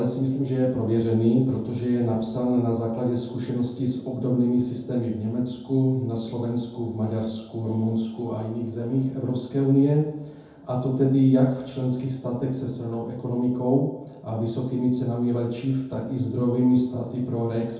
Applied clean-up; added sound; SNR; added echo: none; none; none; reverberation time 0.9 s.